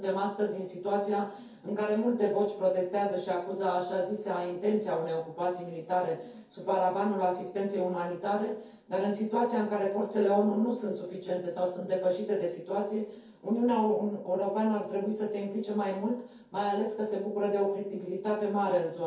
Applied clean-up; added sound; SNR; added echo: none; none; none; reverberation time 0.6 s.